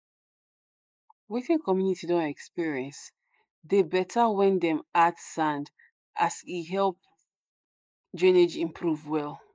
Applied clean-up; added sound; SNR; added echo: neural mask model Resemble Enhance denoiser.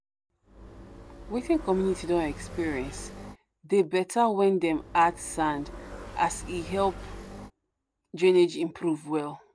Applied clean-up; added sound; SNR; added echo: none; Motorcycle; 14 dB; none.